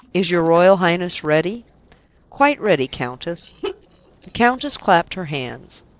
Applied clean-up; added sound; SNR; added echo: neural separator model SepFormer DNS4.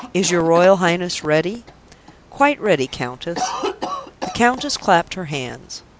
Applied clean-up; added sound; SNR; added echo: none; Cough; 13 dB; none.